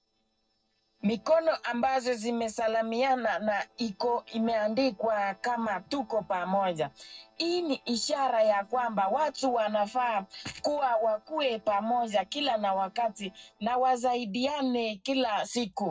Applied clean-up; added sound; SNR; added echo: neural separator model SepFormer DNS4.